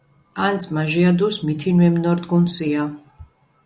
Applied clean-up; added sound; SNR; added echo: none; none; none; none.